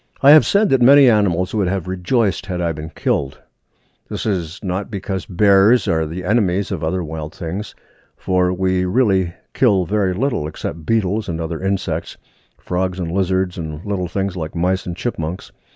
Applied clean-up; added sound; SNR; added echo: none; none; none; none.